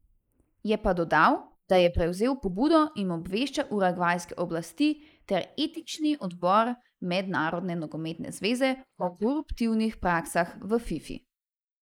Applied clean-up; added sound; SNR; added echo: neural mask model Resemble Enhance denoiser.